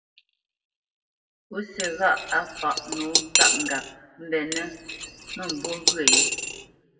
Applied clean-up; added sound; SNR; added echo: none; Cutlery, silverware / Dishes, pots, and pans; -5 dB; reverberation time 1.2 s.